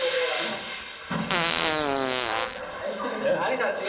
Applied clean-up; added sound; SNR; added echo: none; Fart; -1 dB; reverberation time 0.4 s.